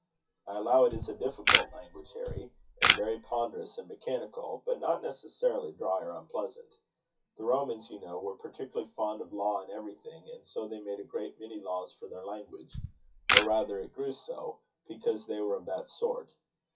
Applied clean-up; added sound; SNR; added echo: classical method WPE with log-MMSE.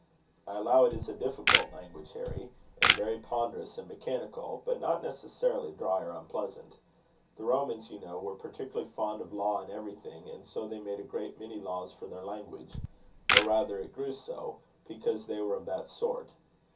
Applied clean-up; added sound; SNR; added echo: none; Camera; -4 dB; reverberation time 0.3 s.